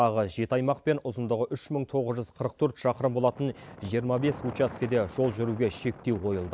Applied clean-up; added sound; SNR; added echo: none; none; none; none.